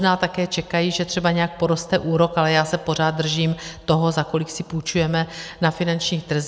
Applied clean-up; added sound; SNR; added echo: none; none; none; none.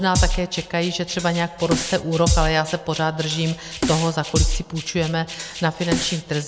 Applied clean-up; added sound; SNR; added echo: none; Drum kit; 3 dB; none.